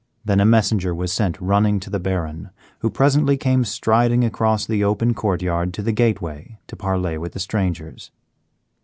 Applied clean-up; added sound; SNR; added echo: none; none; none; none.